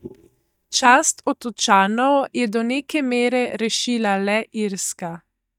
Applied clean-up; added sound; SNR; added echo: neural mask model DeepFilterNet 3.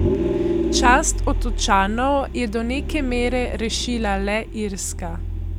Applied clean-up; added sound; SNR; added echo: none; Vehicle; 1 dB; none.